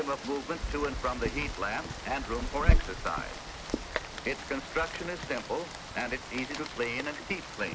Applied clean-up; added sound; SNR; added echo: none; Rain; -1 dB; none.